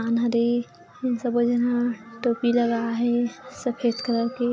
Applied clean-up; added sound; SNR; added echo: none; none; none; none.